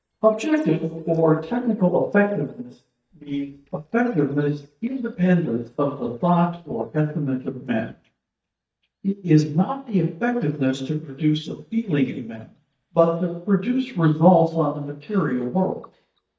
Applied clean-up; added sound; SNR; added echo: neural mask model DeepFilterNet 3.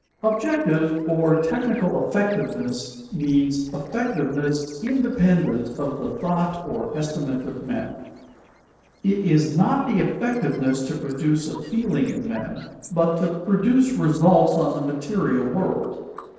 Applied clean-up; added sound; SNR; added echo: neural separator model SepFormer DNS4.